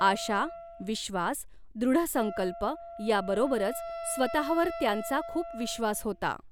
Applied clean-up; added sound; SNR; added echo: none; Wind instrument, woodwind instrument; 11 dB; none.